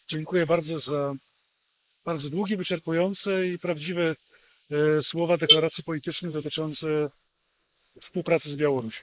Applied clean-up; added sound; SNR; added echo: neural mask model Resemble Enhance denoiser.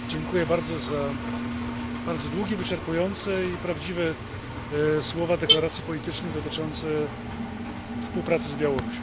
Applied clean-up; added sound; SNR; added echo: none; Alarm / Car + Engine; 3 dB; none.